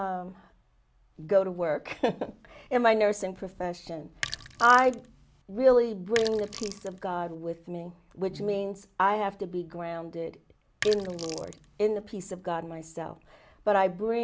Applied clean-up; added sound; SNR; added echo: none; Sink (filling or washing); 11 dB; none.